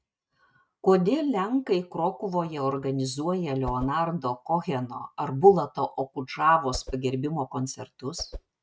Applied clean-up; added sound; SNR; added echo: neural mask model RNNoise.